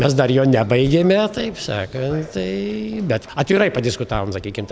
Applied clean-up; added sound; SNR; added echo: none; none; none; none.